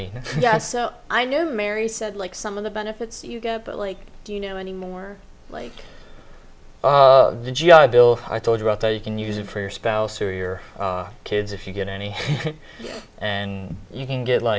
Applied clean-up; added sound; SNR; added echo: none; none; none; none.